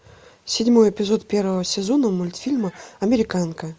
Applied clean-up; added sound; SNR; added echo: none; none; none; none.